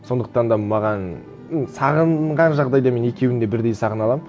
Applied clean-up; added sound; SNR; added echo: none; none; none; none.